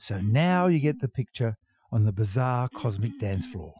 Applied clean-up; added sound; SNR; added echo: classical method Wiener filter.